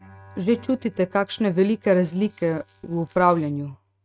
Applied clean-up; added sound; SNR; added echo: neural mask model RNNoise.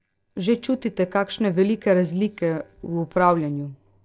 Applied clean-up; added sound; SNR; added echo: neural separator model SepFormer DNS4.